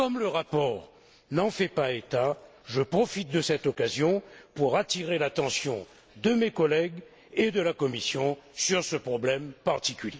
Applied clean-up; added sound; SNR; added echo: none; none; none; none.